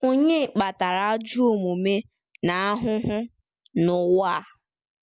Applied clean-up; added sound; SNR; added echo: none; none; none; none.